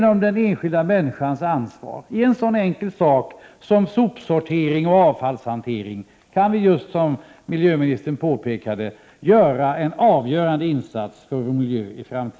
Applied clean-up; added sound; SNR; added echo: none; none; none; none.